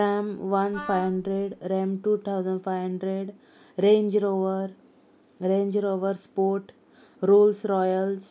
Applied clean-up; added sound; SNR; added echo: none; Wind instrument, woodwind instrument; 14 dB; none.